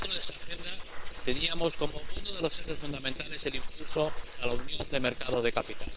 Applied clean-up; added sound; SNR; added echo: neural separator model SepFormer WHAM!.